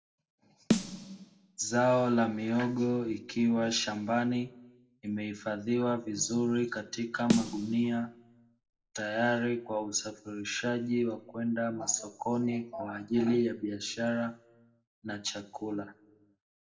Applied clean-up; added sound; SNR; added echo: none; Snare drum; 4 dB; reverberation time 0.4 s.